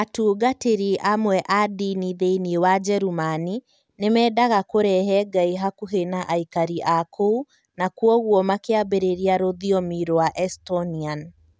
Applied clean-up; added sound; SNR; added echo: none; none; none; none.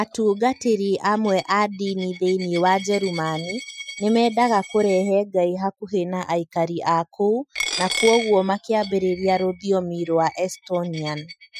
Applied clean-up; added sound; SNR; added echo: classical method Wiener filter.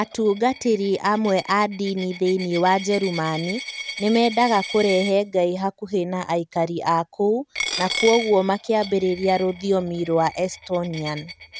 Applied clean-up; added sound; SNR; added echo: none; Coin (dropping); 12 dB; none.